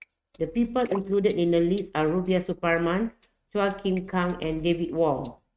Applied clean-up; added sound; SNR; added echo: neural mask model RNNoise.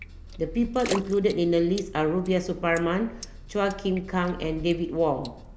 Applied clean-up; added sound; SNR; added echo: none; Splash, splatter + Sink (filling or washing); 14 dB; none.